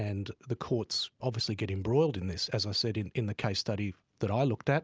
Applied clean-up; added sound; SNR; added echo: none; none; none; none.